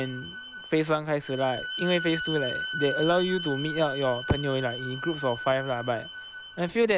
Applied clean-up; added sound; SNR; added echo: none; Bowed string instrument; 8 dB; none.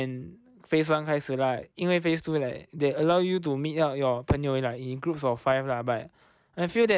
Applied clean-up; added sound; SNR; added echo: none; none; none; none.